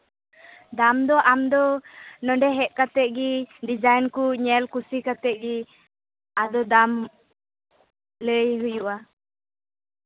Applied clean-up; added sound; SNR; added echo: none; none; none; none.